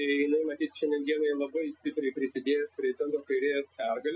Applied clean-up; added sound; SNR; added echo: classical method Wiener filter.